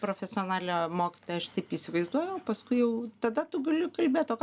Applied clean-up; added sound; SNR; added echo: none; none; none; none.